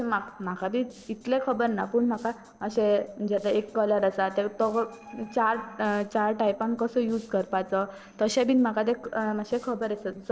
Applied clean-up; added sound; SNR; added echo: neural separator model SepFormer DNS4.